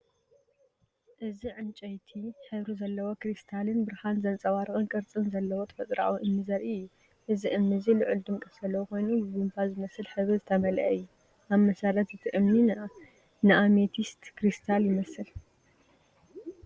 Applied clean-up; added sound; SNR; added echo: none; none; none; none.